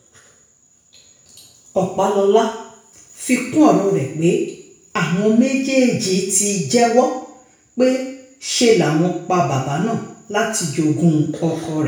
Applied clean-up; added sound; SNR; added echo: none; none; none; reverberation time 0.6 s.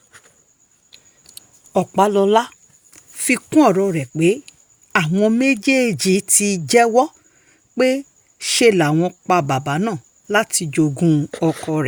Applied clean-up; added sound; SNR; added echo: none; none; none; none.